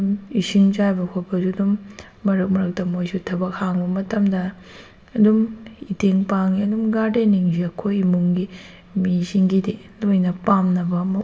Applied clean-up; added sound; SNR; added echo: none; none; none; reverberation time 0.7 s.